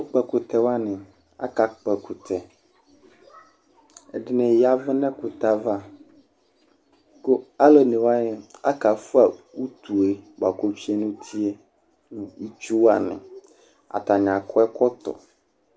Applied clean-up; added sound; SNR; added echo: none; none; none; none.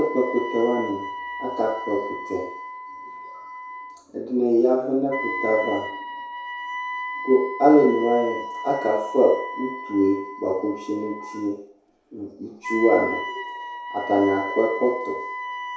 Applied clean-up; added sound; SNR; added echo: none; Wind instrument, woodwind instrument; 9 dB; reverberation time 0.6 s.